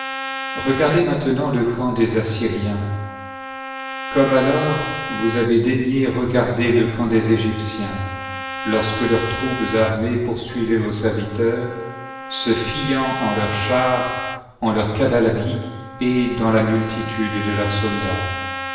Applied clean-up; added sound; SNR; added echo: none; Trumpet; 10 dB; reverberation time 1.3 s.